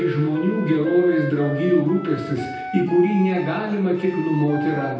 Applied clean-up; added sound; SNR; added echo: none; Wind instrument, woodwind instrument; 12 dB; reverberation time 0.9 s.